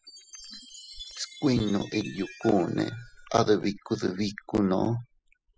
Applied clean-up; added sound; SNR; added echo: classical method spectral subtraction.